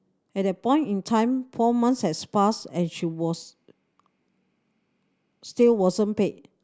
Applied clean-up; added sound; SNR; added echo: none; none; none; none.